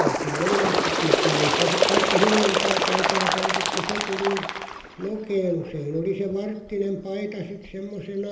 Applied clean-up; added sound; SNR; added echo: none; Bird; -3 dB; reverberation time 0.6 s.